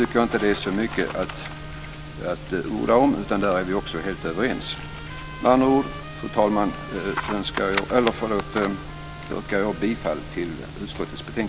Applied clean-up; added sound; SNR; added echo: none; Trumpet; 19 dB; none.